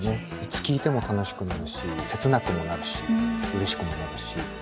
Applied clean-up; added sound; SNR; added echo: none; none; none; none.